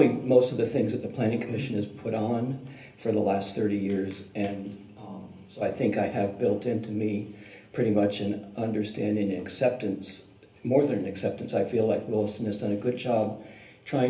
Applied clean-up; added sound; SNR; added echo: none; none; none; reverberation time 0.3 s.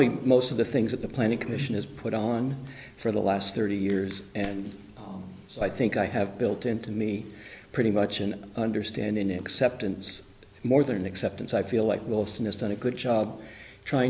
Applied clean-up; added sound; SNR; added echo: none; none; none; none.